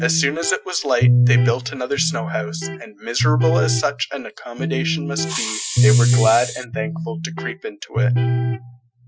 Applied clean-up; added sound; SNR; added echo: classical method Wiener filter.